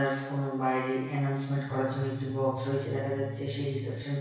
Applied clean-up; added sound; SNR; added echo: none; Bass guitar; 8 dB; reverberation time 1.1 s.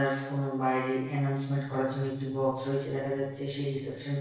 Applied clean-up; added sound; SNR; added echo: neural separator model SepFormer DNS4.